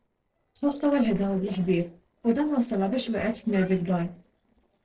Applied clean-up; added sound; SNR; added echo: neural separator model SepFormer DNS4.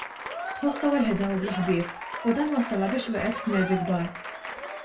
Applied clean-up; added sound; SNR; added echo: none; Applause / Crowd; 8 dB; reverberation time 0.1 s.